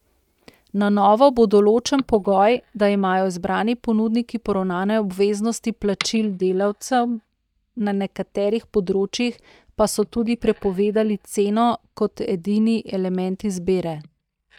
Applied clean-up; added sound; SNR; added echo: neural mask model DeepFilterNet 3.